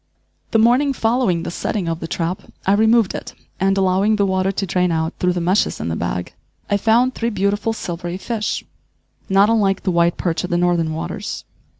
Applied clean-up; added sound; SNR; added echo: none; none; none; none.